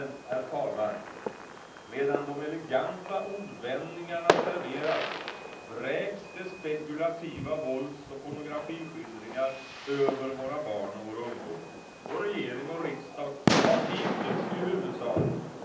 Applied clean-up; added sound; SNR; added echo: none; Fireworks; 2 dB; reverberation time 0.6 s.